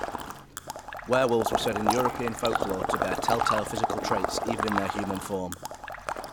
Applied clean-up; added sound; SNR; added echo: none; Water / Liquid; 0 dB; none.